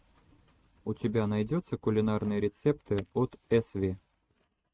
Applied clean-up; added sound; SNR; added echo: neural mask model RNNoise.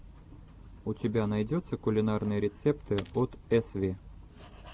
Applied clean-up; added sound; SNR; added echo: none; Coin (dropping); 13 dB; none.